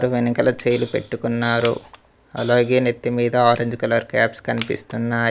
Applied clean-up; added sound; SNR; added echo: none; Hi-hat + Crushing; 17 dB; none.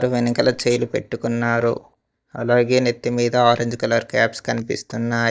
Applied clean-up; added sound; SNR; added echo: neural mask model DeepFilterNet 3.